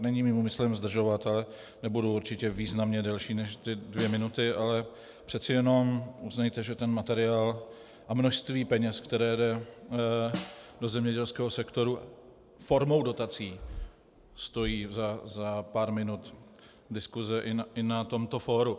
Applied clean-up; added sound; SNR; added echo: none; Snare drum; 13 dB; none.